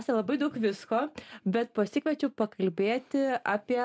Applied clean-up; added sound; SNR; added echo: none; none; none; none.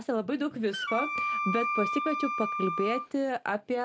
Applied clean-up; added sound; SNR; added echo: none; Wind instrument, woodwind instrument; 2 dB; none.